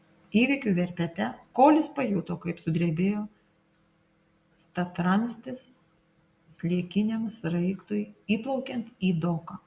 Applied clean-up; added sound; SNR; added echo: none; none; none; none.